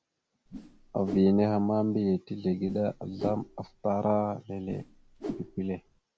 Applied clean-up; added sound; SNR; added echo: none; Whoosh, swoosh, swish; 13 dB; none.